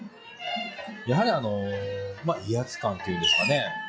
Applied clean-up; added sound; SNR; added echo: classical method log-MMSE.